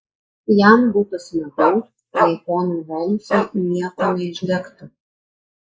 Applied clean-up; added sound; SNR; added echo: neural mask model Resemble Enhance denoiser.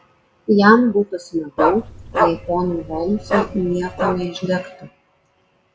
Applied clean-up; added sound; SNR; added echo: none; Bark; 3 dB; none.